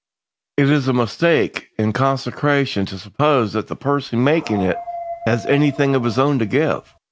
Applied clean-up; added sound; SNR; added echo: none; Dog; 14 dB; none.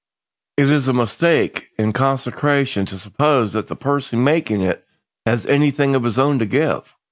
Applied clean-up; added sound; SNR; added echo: none; none; none; none.